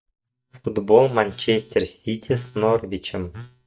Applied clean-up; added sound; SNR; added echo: neural mask model DeepFilterNet 3.